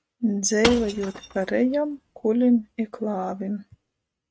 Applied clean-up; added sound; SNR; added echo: neural mask model RNNoise.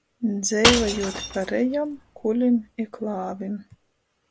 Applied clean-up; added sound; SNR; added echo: none; Shatter / Crushing; 3 dB; none.